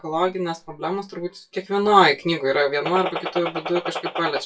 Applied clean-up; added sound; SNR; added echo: classical method WPE with log-MMSE.